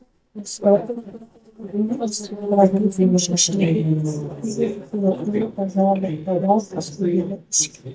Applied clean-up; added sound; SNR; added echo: neural mask model DeepFilterNet 3.